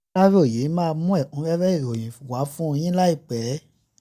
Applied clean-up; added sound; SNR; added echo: none; none; none; none.